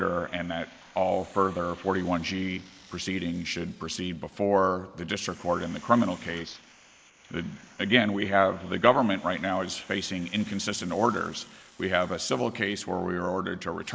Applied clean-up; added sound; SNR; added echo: neural mask model Resemble Enhance denoiser.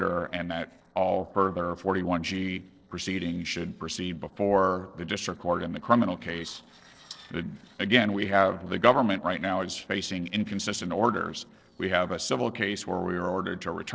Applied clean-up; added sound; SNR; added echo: neural separator model SepFormer DNS4.